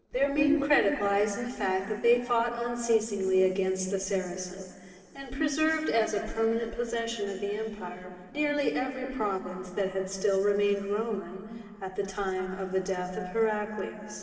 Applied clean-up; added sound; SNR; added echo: neural separator model SepFormer DNS4.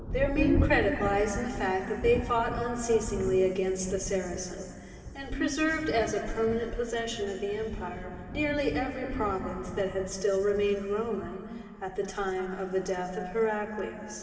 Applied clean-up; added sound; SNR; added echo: none; Thunder; 9 dB; reverberation time 2.8 s.